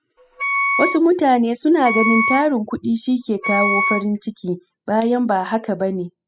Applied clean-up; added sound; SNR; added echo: classical method spectral subtraction.